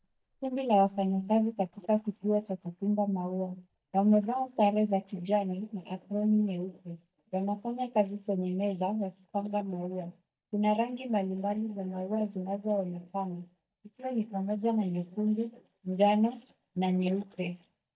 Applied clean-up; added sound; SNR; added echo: neural mask model DeepFilterNet 3.